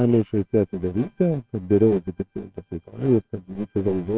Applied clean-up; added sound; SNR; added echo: neural separator model SepFormer WHAMR!.